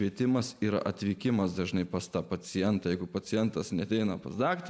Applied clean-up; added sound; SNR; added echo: none; none; none; none.